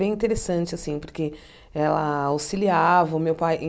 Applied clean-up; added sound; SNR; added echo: none; none; none; none.